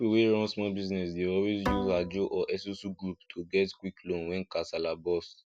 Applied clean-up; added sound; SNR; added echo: none; Bowed string instrument; 9 dB; none.